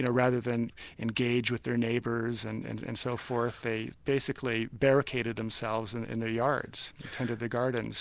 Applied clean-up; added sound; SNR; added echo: none; none; none; none.